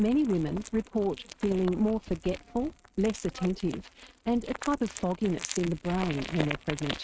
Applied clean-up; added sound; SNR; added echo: neural mask model RNNoise.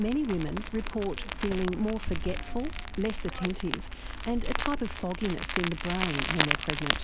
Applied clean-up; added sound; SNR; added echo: none; Crumpling, crinkling; 0 dB; none.